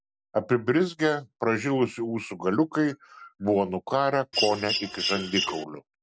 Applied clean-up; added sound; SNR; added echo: none; Mechanisms; 3 dB; none.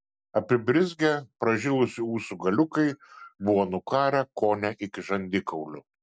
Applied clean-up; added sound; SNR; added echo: none; none; none; none.